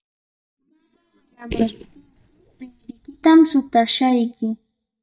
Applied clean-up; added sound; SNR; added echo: neural mask model DeepFilterNet 3.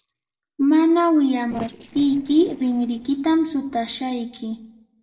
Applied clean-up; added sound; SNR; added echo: neural separator model SepFormer DNS4.